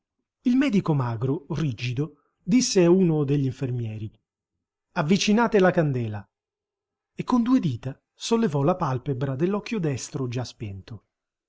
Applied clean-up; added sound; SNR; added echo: neural mask model Resemble Enhance denoiser.